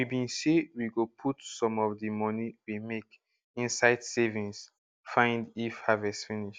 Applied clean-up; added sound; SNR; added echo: none; none; none; none.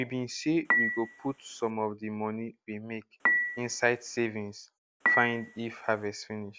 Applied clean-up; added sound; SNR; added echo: none; Dishes, pots, and pans / Chink, clink; -2 dB; none.